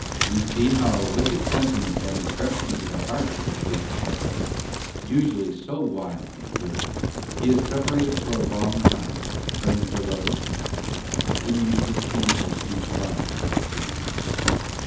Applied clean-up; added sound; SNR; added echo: none; Fire; -1 dB; reverberation time 0.8 s.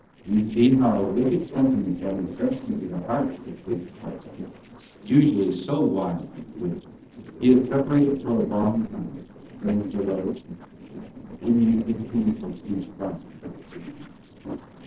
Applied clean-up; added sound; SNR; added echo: neural separator model SepFormer DNS4.